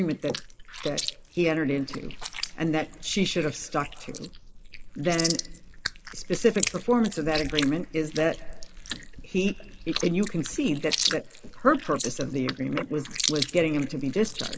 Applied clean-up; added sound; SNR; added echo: neural mask model Resemble Enhance denoiser.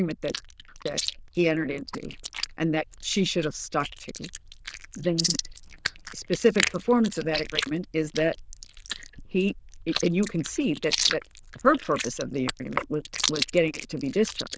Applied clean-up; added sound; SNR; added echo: neural diffusion model UNIVERSE++.